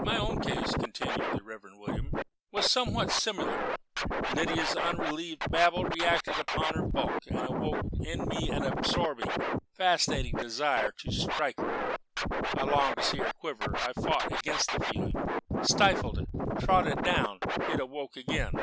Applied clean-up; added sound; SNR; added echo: none; Scratching (performance technique); 0 dB; none.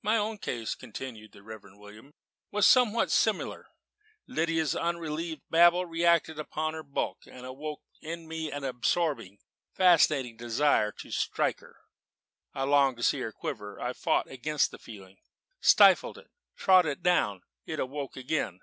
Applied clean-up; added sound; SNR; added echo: none; none; none; none.